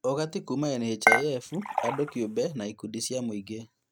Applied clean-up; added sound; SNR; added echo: neural mask model RNNoise.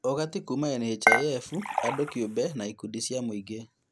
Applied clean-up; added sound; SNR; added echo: none; Dishes, pots, and pans / Chink, clink; -3 dB; none.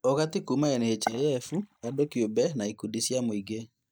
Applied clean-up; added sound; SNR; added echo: neural mask model DeepFilterNet 3.